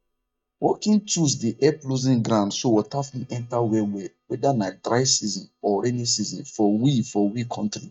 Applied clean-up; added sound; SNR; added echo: neural mask model DeepFilterNet 3.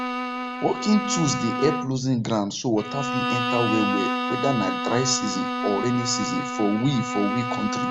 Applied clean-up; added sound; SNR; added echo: none; Bowed string instrument; 2 dB; none.